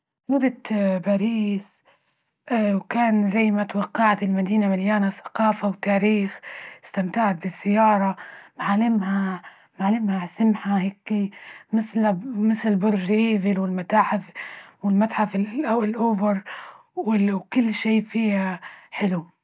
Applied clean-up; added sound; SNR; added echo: none; none; none; none.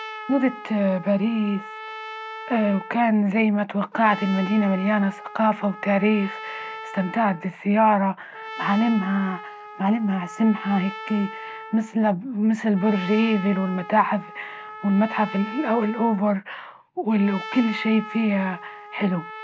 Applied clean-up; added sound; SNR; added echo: none; Trumpet; 14 dB; none.